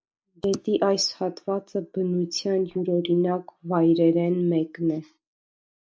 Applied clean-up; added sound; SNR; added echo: neural mask model Resemble Enhance denoiser.